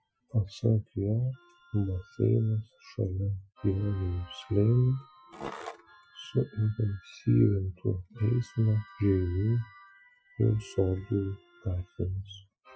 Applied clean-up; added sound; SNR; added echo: classical method Wiener filter.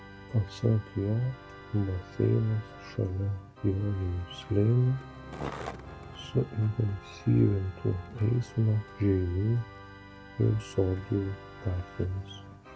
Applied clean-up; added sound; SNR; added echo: none; Organ + Skateboard; 15 dB; none.